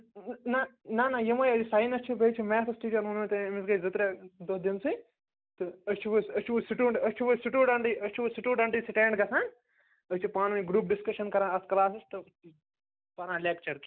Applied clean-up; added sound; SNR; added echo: none; none; none; none.